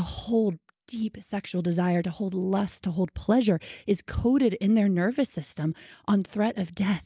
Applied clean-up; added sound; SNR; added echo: none; none; none; none.